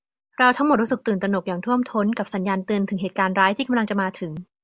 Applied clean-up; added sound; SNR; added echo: none; none; none; none.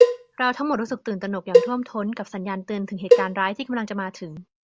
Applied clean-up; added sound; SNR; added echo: none; Cowbell; -4 dB; none.